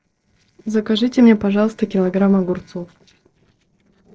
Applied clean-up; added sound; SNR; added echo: neural separator model SepFormer DNS4.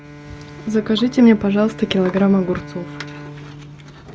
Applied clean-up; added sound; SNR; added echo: none; Bowed string instrument; 17 dB; none.